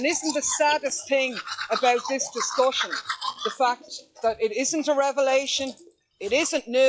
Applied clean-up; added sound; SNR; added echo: classical method log-MMSE.